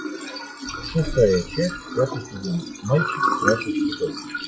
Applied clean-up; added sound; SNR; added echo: classical method log-MMSE.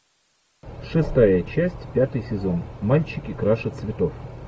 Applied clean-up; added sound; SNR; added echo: none; none; none; none.